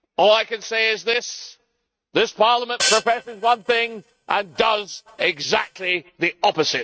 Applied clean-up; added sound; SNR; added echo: neural mask model RNNoise.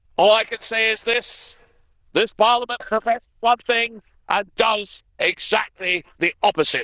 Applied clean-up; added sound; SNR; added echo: neural diffusion model UNIVERSE++.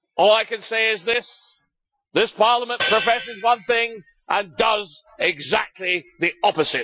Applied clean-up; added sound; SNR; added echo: classical method Wiener filter.